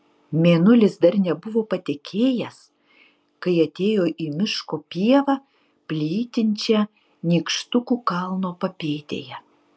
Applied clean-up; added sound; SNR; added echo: none; none; none; none.